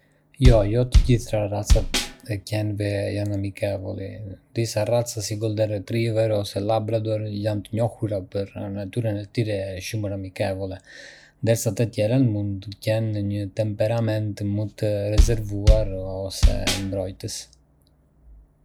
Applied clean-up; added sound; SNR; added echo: none; Bass drum; -4 dB; none.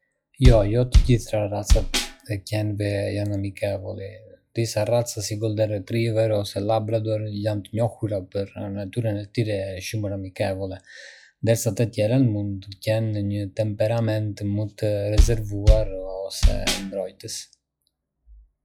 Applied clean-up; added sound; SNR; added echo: classical method log-MMSE.